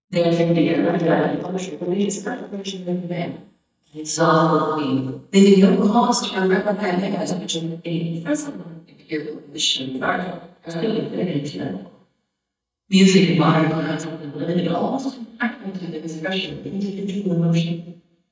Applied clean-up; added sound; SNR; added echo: neural mask model DeepFilterNet 3.